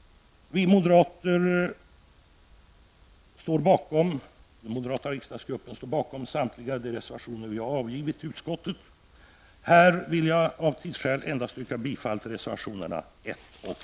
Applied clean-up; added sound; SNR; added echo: none; none; none; none.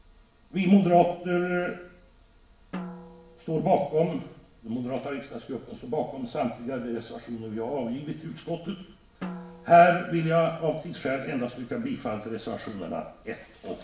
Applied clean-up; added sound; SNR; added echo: none; Drum; 16 dB; reverberation time 0.7 s.